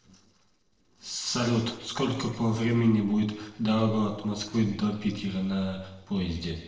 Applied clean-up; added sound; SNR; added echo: neural separator model SepFormer DNS4.